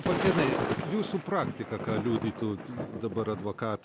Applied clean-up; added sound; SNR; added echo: none; Thunder / Rain; 2 dB; none.